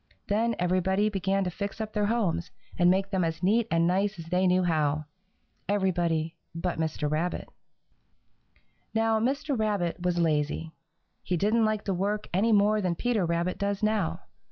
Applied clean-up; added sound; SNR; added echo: none; none; none; none.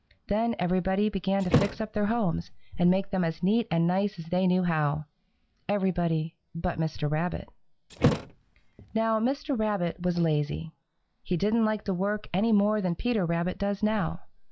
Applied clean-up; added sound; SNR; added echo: none; Thump, thud; 4 dB; none.